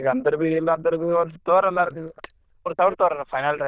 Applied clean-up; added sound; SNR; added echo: neural diffusion model UNIVERSE++.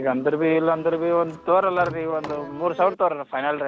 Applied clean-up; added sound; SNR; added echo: none; Accordion + Sliding door; 18 dB; none.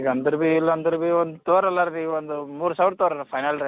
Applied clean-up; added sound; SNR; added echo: none; none; none; none.